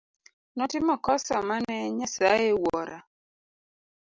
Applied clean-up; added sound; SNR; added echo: none; none; none; none.